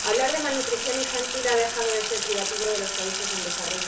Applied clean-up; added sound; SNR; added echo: none; Sink (filling or washing); 1 dB; reverberation time 0.3 s.